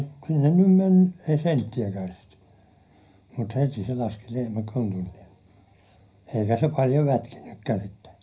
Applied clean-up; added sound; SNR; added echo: none; none; none; reverberation time 0.4 s.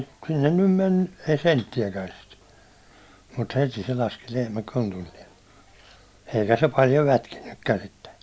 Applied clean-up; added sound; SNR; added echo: none; none; none; none.